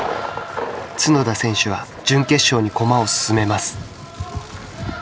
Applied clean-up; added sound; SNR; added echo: none; Thunder; 13 dB; none.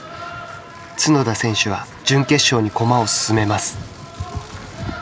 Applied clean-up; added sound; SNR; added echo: none; none; none; none.